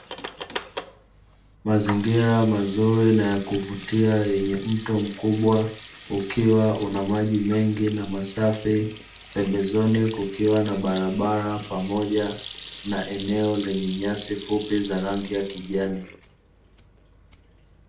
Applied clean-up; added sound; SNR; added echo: none; Sink (filling or washing) / Hands; 14 dB; reverberation time 0.3 s.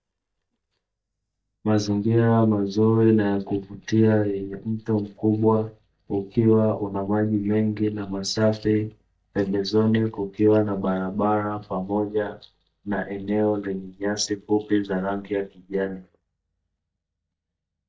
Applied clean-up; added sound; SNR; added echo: neural mask model DeepFilterNet 3.